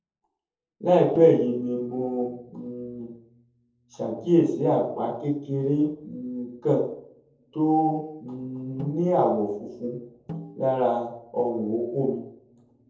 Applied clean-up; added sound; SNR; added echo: neural separator model SepFormer DNS4.